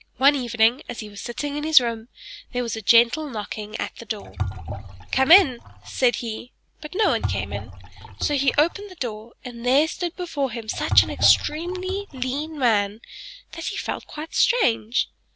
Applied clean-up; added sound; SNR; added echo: none; Liquid; 8 dB; none.